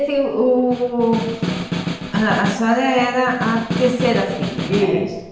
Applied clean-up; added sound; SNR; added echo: none; Snare drum; 6 dB; reverberation time 0.9 s.